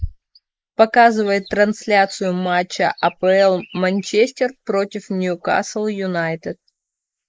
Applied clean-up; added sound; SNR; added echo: neural mask model Resemble Enhance denoiser.